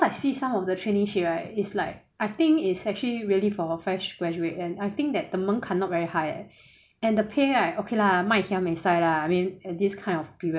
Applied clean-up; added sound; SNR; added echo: none; none; none; none.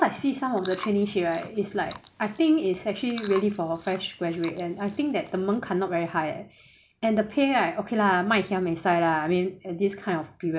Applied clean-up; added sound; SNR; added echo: none; Chewing, mastication; 13 dB; none.